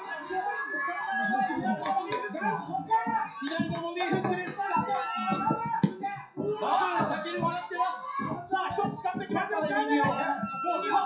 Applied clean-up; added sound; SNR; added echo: classical method WPE with log-MMSE.